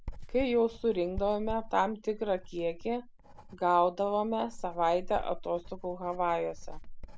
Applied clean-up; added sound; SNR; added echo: none; Writing; 11 dB; none.